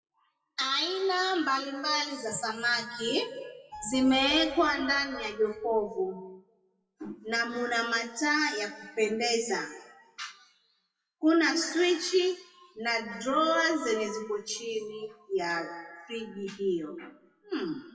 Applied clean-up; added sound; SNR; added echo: classical method WPE with log-MMSE.